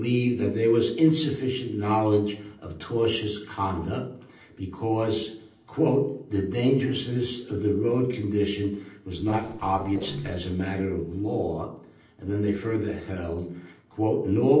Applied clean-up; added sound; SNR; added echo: neural separator model SepFormer DNS4.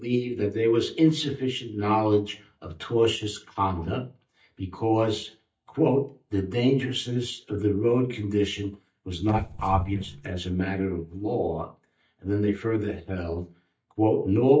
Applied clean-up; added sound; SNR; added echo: neural mask model DeepFilterNet 3.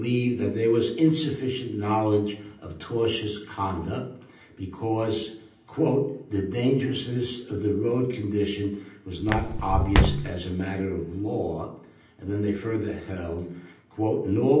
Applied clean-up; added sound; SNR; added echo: none; Walk, footsteps; -3 dB; reverberation time 0.6 s.